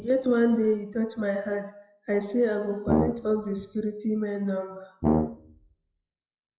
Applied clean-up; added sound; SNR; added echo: classical method WPE with log-MMSE.